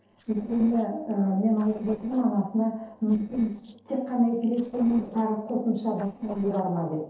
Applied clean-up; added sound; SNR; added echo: neural separator model SepFormer DNS4.